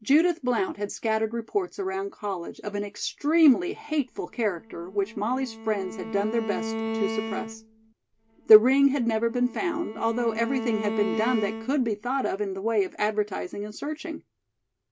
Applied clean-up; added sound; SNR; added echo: none; Bowed string instrument; 8 dB; none.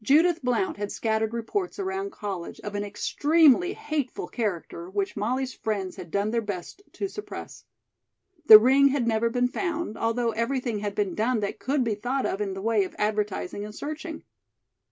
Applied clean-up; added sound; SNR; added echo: none; none; none; none.